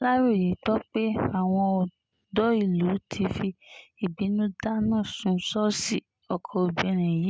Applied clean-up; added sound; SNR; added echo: none; none; none; none.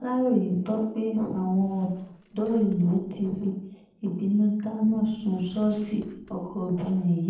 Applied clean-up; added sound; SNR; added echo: neural separator model SepFormer DNS4.